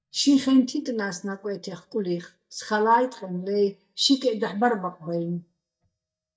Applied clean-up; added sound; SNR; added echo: neural mask model DeepFilterNet 3.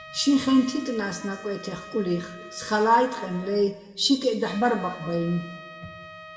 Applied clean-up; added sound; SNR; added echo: none; Trumpet; 18 dB; reverberation time 1.5 s.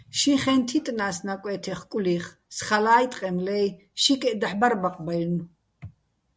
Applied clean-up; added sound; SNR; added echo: none; none; none; none.